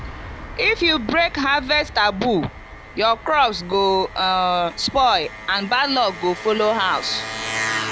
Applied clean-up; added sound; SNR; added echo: none; Engine; 11 dB; none.